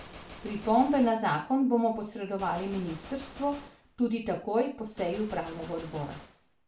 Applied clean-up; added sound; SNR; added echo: none; Gunshot, gunfire; 18 dB; reverberation time 0.4 s.